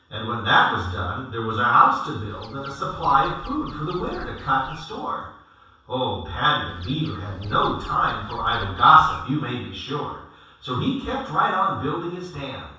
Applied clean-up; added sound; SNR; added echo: none; Bird vocalization, bird call, bird song; 17 dB; reverberation time 0.7 s.